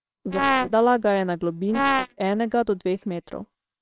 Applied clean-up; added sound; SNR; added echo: neural separator model SepFormer WHAMR!.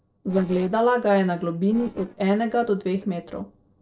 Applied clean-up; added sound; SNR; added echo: neural separator model SepFormer DNS4.